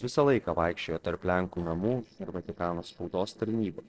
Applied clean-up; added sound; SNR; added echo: neural separator model SepFormer DNS4.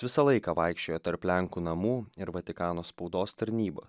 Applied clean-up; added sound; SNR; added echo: none; none; none; none.